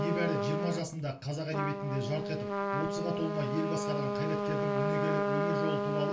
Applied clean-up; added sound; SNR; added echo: none; Trumpet; -2 dB; reverberation time 0.3 s.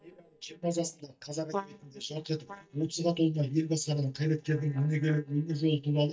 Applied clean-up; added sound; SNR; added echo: neural mask model DeepFilterNet 3.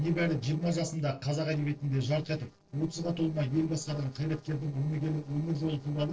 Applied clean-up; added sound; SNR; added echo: neural separator model SepFormer DNS4.